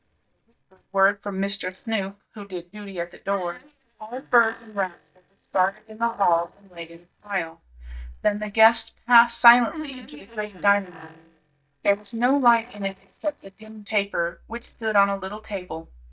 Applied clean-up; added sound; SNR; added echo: neural mask model DeepFilterNet 3.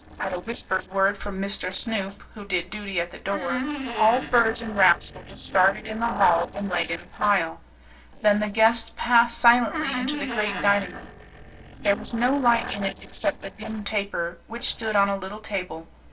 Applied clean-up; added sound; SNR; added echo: neural separator model SepFormer DNS4.